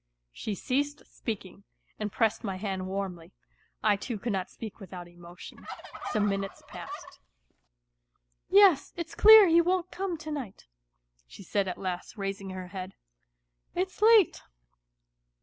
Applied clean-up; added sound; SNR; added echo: none; Fowl; 11 dB; none.